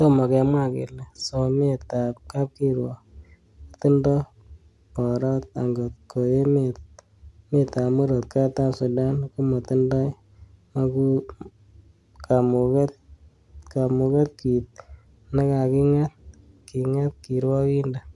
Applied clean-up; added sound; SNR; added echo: none; none; none; none.